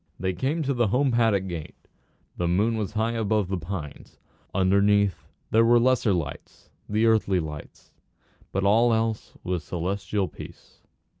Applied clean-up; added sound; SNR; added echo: none; none; none; none.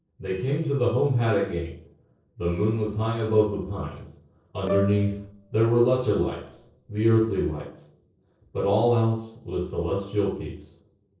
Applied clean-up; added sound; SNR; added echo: neural separator model SepFormer DNS4.